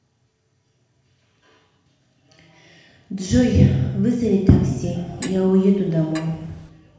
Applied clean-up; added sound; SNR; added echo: none; Clock; 20 dB; reverberation time 1.1 s.